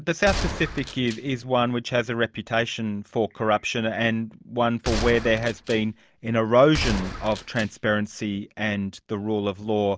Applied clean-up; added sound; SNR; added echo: none; Gunshot, gunfire; 8 dB; none.